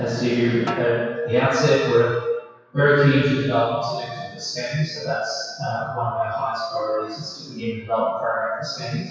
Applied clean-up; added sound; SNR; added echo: classical method WPE with log-MMSE.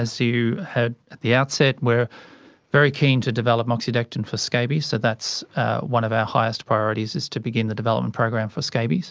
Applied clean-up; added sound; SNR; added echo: none; none; none; none.